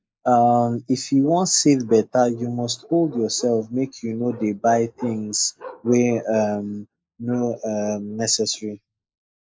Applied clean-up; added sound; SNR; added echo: neural mask model Resemble Enhance denoiser.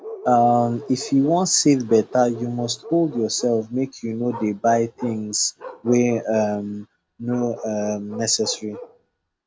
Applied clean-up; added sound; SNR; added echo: none; Bark; 16 dB; none.